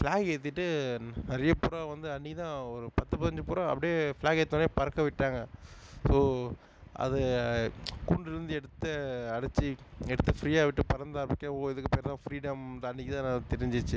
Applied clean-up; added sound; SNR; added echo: none; none; none; none.